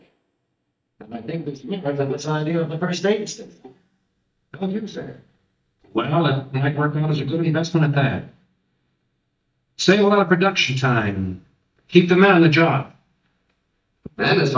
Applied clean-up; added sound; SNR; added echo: neural mask model DeepFilterNet 3.